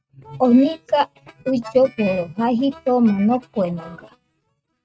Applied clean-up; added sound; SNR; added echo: neural mask model RNNoise.